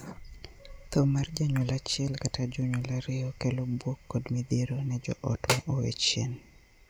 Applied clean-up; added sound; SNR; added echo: none; none; none; none.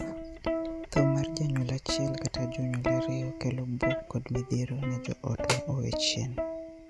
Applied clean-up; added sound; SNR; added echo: none; Plucked string instrument; 3 dB; none.